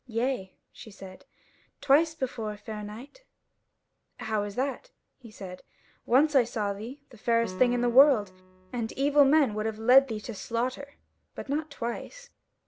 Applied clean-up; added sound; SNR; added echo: none; Piano; 18 dB; none.